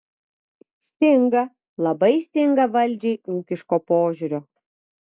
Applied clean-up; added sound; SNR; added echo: none; none; none; none.